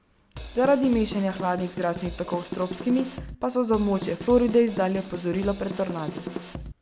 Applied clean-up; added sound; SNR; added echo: none; Drum kit; 11 dB; none.